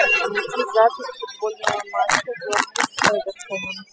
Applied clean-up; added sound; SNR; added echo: classical method spectral subtraction.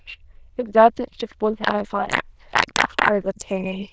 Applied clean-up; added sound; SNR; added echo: neural diffusion model UNIVERSE++.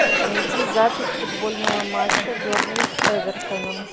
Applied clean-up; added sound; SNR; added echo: none; Clapping + Crowd; -3 dB; none.